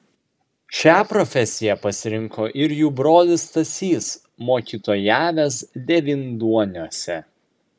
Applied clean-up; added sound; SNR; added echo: none; none; none; none.